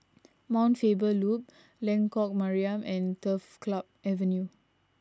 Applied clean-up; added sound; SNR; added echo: none; none; none; none.